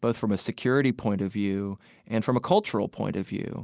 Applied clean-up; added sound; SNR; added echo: none; none; none; none.